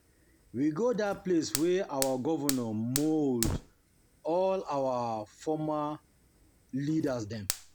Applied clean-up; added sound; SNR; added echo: none; Fire; 10 dB; none.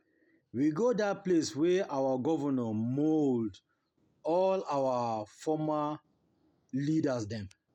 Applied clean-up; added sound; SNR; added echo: none; none; none; none.